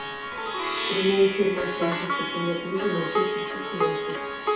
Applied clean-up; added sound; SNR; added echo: none; Plucked string instrument; 1 dB; reverberation time 0.5 s.